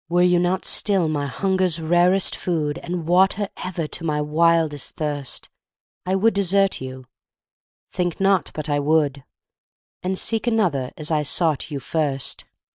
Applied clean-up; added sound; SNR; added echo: none; none; none; none.